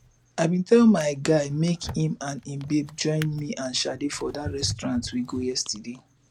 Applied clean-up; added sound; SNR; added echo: none; Drawer open or close; 16 dB; none.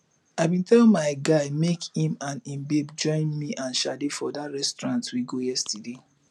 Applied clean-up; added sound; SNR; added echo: none; none; none; none.